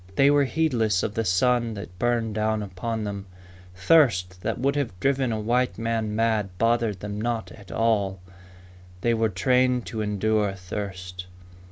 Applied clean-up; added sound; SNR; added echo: none; none; none; none.